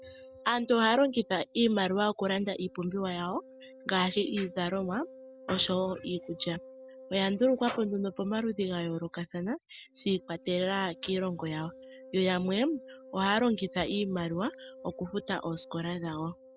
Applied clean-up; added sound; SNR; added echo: none; Wind instrument, woodwind instrument; 20 dB; none.